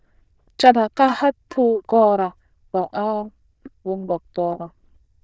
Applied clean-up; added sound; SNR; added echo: neural diffusion model UNIVERSE++.